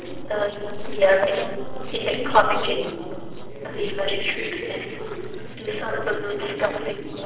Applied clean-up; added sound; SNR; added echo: neural separator model SepFormer DNS4.